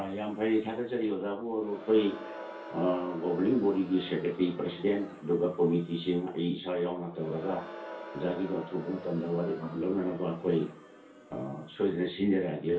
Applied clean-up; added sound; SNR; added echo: none; Crowd; 16 dB; reverberation time 0.3 s.